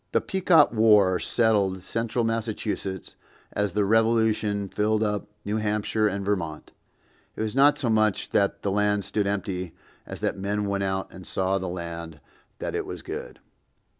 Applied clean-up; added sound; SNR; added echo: none; none; none; none.